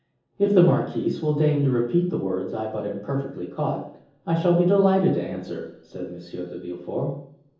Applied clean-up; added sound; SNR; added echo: none; none; none; reverberation time 0.7 s.